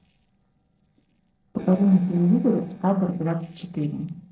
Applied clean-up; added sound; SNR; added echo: neural separator model SepFormer DNS4.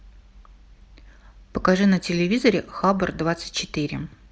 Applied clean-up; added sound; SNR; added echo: none; none; none; none.